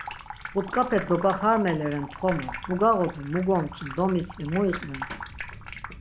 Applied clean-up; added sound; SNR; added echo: none; Sink (filling or washing) / Water tap, faucet; 12 dB; none.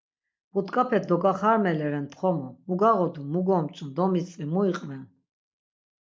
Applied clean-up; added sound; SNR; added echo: none; none; none; none.